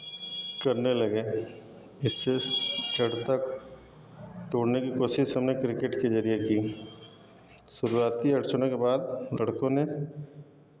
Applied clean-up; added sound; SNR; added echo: none; Tambourine; 9 dB; none.